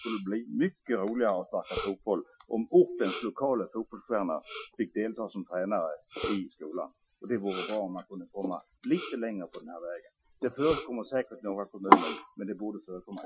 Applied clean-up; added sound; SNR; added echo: classical method Wiener filter.